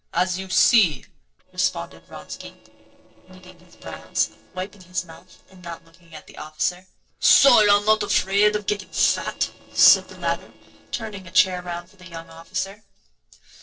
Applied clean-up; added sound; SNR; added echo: neural separator model SepFormer DNS4.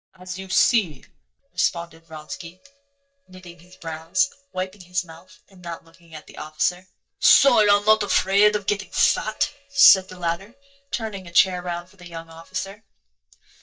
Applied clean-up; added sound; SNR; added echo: neural mask model DeepFilterNet 3.